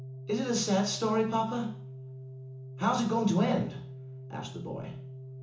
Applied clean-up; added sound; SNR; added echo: none; Organ; 12 dB; reverberation time 0.8 s.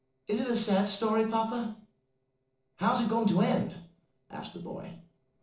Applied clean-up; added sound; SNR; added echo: neural separator model SepFormer DNS4.